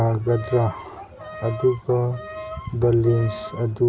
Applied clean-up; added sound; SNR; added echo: none; Bowed string instrument; 14 dB; none.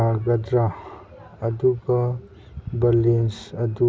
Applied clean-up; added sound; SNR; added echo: none; none; none; none.